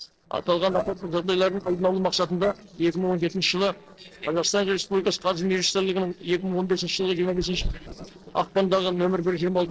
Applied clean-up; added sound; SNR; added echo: neural separator model SepFormer DNS4.